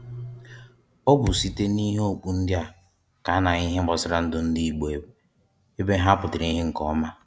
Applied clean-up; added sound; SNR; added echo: none; Thump, thud; 8 dB; none.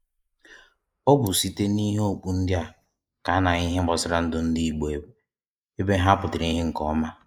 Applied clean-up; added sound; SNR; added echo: neural mask model Resemble Enhance denoiser.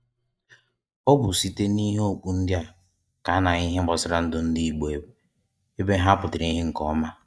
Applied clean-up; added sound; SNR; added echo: neural mask model DeepFilterNet 3.